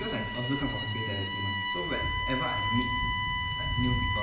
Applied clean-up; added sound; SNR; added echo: none; Bowed string instrument; 0 dB; reverberation time 0.8 s.